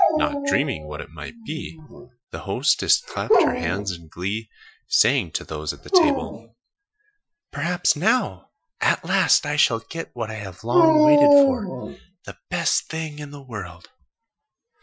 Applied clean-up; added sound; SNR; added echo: classical method Wiener filter.